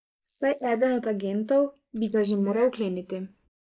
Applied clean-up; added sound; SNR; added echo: neural mask model Resemble Enhance denoiser.